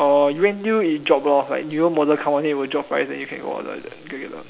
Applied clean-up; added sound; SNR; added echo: none; none; none; none.